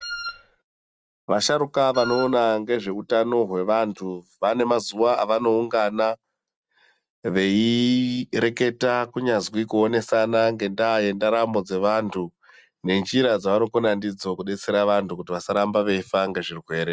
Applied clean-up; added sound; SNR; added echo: none; Wind instrument, woodwind instrument; 11 dB; none.